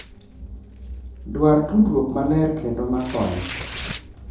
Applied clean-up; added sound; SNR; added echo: none; Tearing; 15 dB; reverberation time 2.6 s.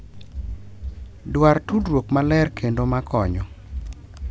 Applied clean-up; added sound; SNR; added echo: none; none; none; none.